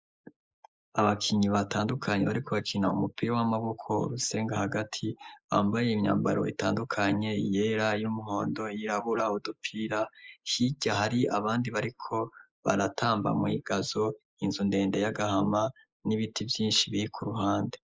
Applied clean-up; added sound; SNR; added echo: neural mask model Resemble Enhance denoiser.